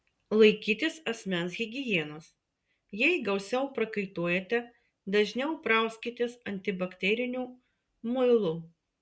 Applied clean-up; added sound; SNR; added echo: none; none; none; none.